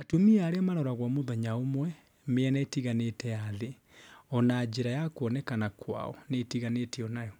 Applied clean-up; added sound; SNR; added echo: none; none; none; none.